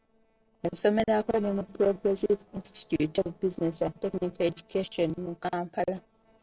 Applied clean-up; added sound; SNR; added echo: neural separator model SepFormer DNS4.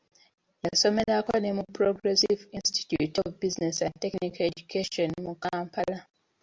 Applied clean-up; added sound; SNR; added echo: none; none; none; none.